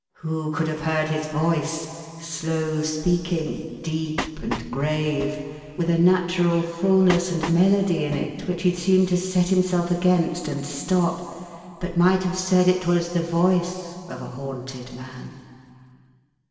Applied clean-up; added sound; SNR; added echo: none; Train; 12 dB; reverberation time 2.5 s.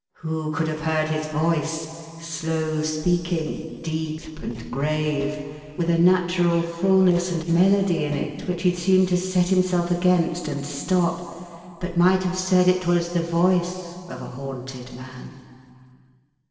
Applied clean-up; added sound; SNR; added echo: neural separator model SepFormer DNS4.